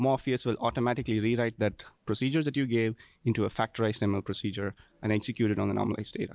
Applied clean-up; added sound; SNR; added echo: none; none; none; none.